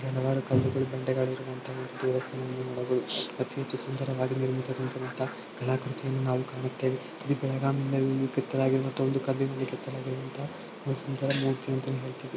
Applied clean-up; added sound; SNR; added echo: none; Chicken, rooster; 20 dB; none.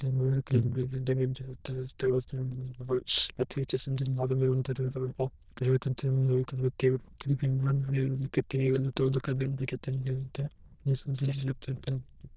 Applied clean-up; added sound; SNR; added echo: neural diffusion model UNIVERSE++.